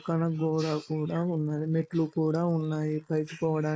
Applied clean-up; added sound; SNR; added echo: neural mask model Resemble Enhance denoiser.